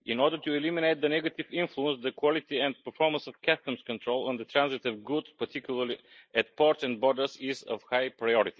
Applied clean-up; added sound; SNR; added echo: neural mask model Resemble Enhance denoiser.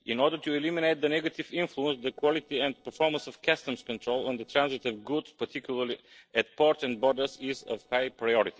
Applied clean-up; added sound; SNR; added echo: neural separator model SepFormer DNS4.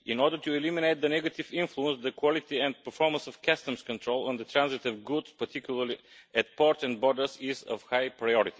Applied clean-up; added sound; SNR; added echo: none; none; none; none.